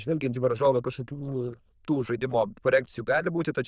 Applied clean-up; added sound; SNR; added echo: neural diffusion model UNIVERSE++.